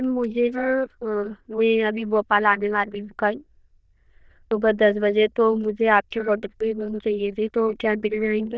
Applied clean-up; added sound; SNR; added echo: neural diffusion model UNIVERSE++.